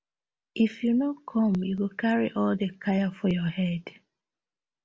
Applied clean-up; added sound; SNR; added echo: none; none; none; none.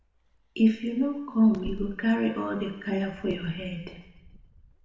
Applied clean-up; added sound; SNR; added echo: none; Wind; 18 dB; reverberation time 1.0 s.